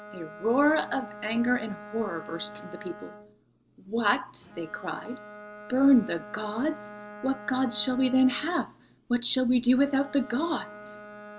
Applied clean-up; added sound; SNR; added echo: none; Bowed string instrument; 17 dB; none.